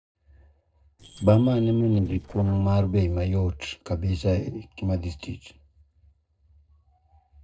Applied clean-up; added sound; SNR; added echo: neural separator model SepFormer DNS4.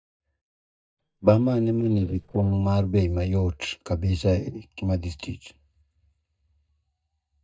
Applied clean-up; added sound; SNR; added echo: neural mask model DeepFilterNet 3.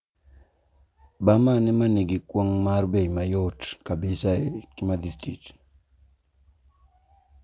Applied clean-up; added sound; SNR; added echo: none; none; none; none.